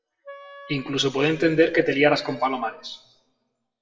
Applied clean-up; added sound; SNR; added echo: classical method WPE with log-MMSE.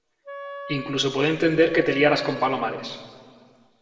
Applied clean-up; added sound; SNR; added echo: none; Wind instrument, woodwind instrument; 14 dB; reverberation time 1.5 s.